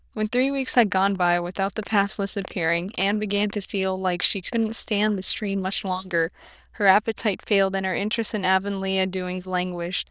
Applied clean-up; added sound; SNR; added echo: neural diffusion model UNIVERSE++.